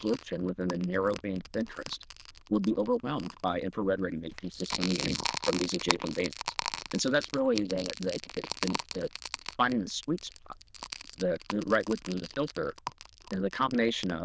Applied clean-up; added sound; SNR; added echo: neural diffusion model UNIVERSE++.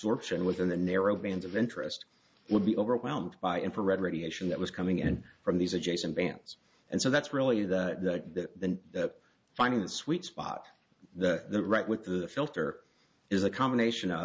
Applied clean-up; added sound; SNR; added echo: none; none; none; none.